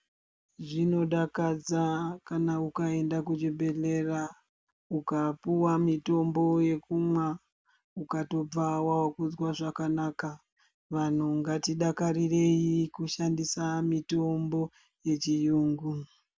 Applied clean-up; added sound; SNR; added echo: none; none; none; none.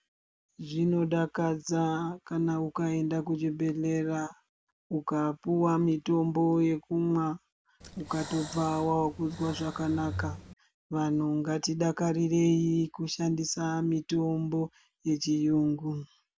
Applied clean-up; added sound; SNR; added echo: none; Breathing; 12 dB; none.